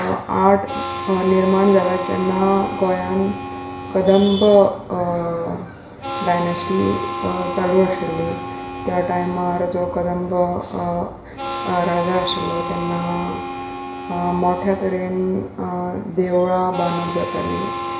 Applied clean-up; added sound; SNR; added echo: none; Harmonica; 9 dB; reverberation time 1.0 s.